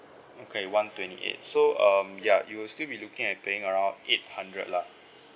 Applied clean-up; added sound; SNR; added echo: none; none; none; none.